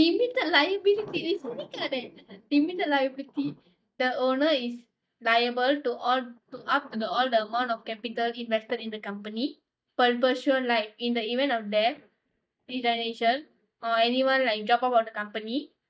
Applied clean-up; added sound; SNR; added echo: neural mask model DeepFilterNet 3.